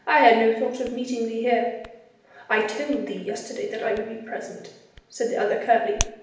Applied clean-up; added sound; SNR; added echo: none; Hands; 15 dB; reverberation time 0.8 s.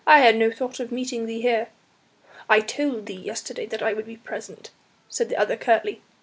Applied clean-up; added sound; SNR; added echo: none; none; none; none.